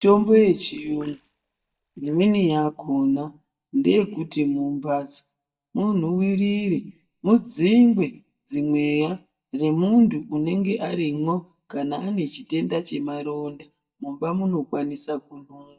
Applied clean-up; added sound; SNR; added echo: neural mask model DeepFilterNet 3.